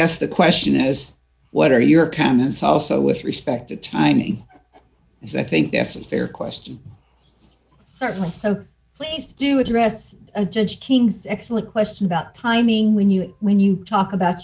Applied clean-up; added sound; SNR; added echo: none; none; none; none.